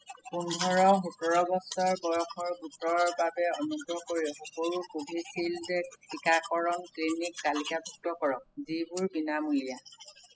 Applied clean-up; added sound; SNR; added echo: classical method spectral subtraction.